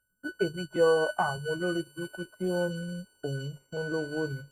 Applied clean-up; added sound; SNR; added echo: neural mask model RNNoise.